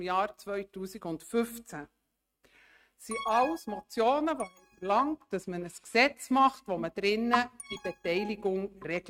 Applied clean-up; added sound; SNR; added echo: neural mask model RNNoise.